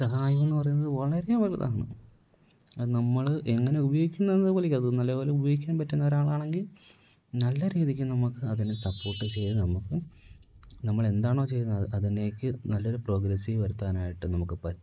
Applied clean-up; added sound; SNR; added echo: neural mask model Resemble Enhance denoiser.